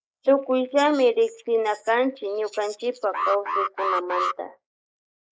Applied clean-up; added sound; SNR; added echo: neural mask model Resemble Enhance denoiser.